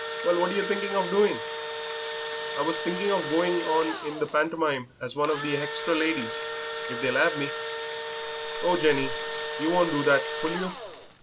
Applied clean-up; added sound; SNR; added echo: none; Engine / Drill; 5 dB; none.